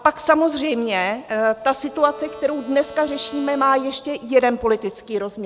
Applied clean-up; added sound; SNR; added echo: none; Bowed string instrument; 19 dB; none.